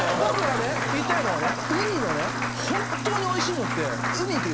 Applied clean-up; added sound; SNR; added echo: none; Applause + Sink (filling or washing); -1 dB; none.